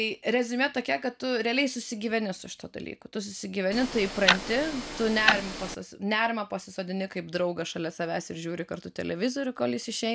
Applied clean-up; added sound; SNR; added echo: none; Tick-tock; 0 dB; none.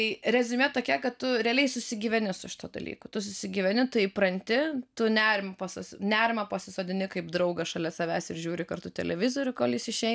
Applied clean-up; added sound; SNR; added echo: none; none; none; none.